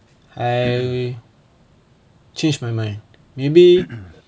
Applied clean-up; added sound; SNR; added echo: none; Cough; 13 dB; none.